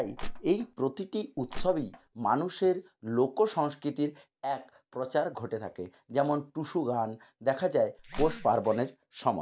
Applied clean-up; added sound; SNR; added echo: none; Crushing; 6 dB; none.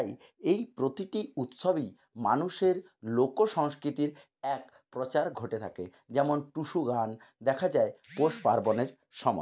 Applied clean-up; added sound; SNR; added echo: none; none; none; none.